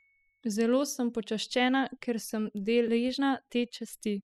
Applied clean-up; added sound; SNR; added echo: classical method spectral subtraction.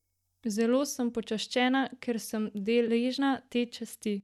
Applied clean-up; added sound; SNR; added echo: neural mask model DeepFilterNet 3.